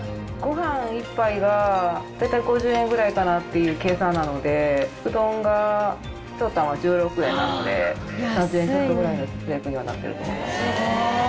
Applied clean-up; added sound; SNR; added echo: none; none; none; none.